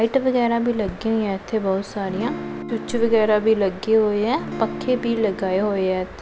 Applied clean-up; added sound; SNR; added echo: none; Acoustic guitar / Strum; 11 dB; none.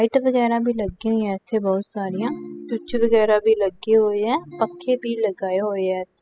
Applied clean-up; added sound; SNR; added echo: classical method spectral subtraction.